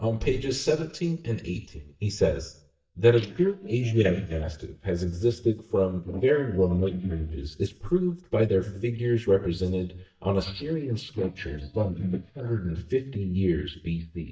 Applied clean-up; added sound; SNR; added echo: neural mask model DeepFilterNet 3.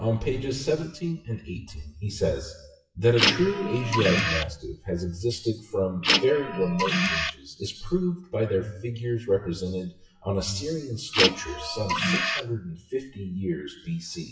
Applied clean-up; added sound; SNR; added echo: classical method WPE with log-MMSE.